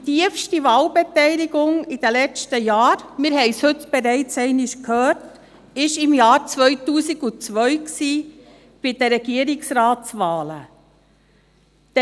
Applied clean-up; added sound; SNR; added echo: none; none; none; none.